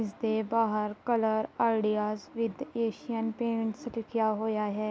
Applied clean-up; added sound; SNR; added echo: none; none; none; none.